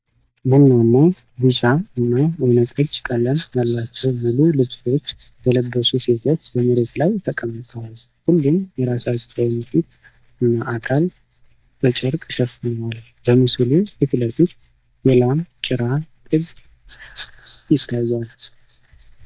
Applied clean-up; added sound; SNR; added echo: neural mask model DeepFilterNet 3.